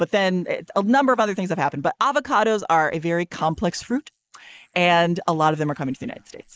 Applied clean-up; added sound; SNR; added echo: neural mask model Resemble Enhance denoiser.